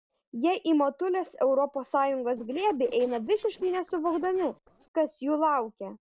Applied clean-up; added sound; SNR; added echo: neural separator model SepFormer DNS4.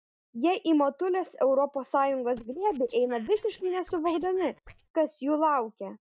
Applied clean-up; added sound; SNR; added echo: neural mask model DeepFilterNet 3.